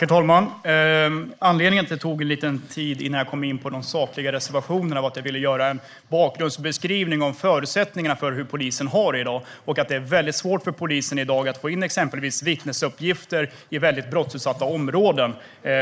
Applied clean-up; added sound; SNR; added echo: neural mask model Resemble Enhance denoiser.